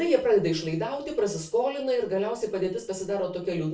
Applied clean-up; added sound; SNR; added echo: none; none; none; reverberation time 0.3 s.